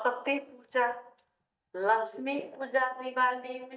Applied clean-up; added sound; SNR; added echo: neural mask model DeepFilterNet 3.